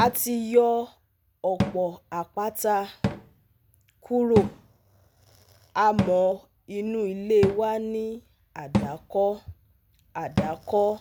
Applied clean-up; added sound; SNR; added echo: none; Cupboard open or close / Drawer open or close; 7 dB; none.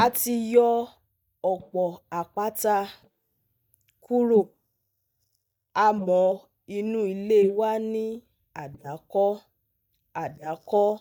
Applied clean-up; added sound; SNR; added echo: neural mask model DeepFilterNet 3.